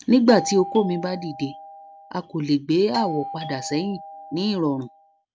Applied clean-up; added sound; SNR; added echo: none; Doorbell; 12 dB; none.